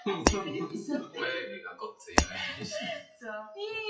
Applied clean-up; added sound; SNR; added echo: classical method WPE with log-MMSE.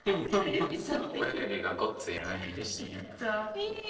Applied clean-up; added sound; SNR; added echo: neural separator model SepFormer DNS4.